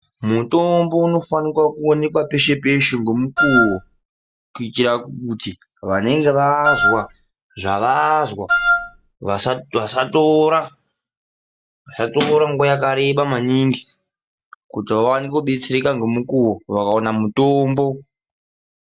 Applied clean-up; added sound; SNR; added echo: none; Wind instrument, woodwind instrument; 0 dB; none.